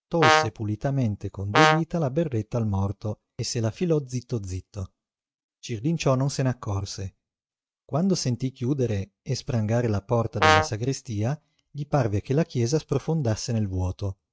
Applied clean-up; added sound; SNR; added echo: neural mask model RNNoise.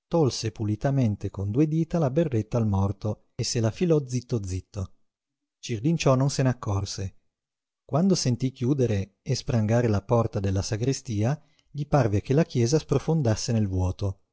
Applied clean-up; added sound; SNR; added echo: none; none; none; none.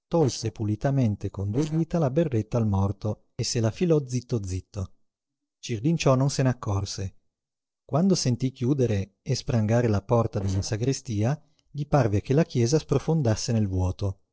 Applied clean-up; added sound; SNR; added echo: neural separator model SepFormer DNS4.